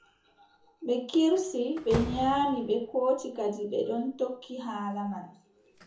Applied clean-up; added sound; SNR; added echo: none; Slam; 14 dB; reverberation time 0.7 s.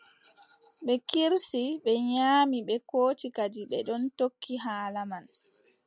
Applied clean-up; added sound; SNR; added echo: none; none; none; none.